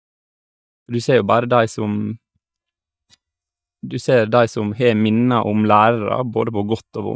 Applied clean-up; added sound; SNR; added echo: neural mask model DeepFilterNet 3.